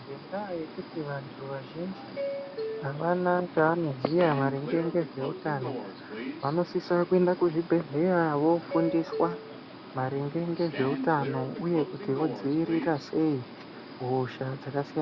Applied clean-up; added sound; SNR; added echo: none; Subway, metro, underground; 10 dB; none.